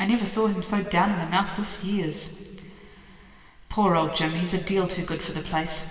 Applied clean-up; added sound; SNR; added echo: none; none; none; reverberation time 2.5 s.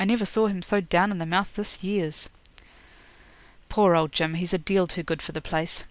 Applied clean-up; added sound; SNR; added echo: none; none; none; none.